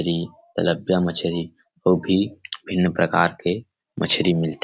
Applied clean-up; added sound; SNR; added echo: none; none; none; none.